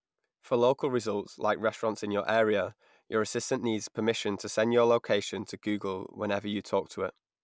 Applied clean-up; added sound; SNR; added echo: none; none; none; none.